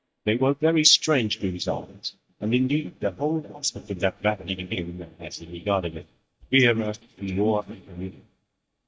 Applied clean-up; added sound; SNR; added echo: neural mask model DeepFilterNet 3.